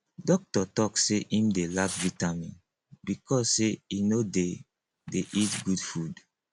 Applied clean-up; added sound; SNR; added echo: none; Tearing; 14 dB; none.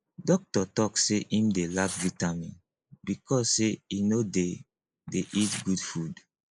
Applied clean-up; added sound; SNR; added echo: neural mask model Resemble Enhance denoiser.